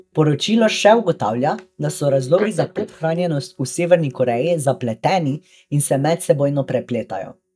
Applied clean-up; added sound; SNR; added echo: neural mask model DeepFilterNet 3.